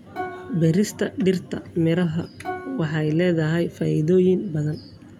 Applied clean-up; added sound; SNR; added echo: none; Plucked string instrument; 17 dB; none.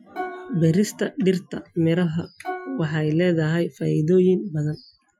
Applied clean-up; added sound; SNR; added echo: classical method Wiener filter.